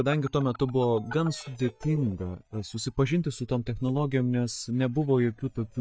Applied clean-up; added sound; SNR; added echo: neural mask model DeepFilterNet 3.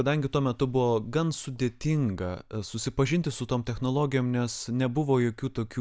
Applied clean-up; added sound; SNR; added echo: none; none; none; none.